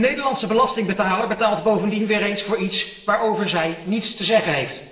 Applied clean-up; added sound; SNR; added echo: none; none; none; reverberation time 1.1 s.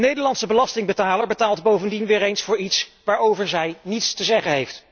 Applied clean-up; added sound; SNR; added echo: none; none; none; none.